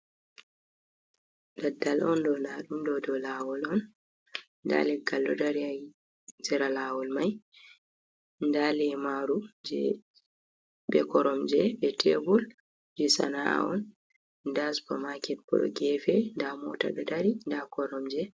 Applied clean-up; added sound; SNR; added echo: none; none; none; none.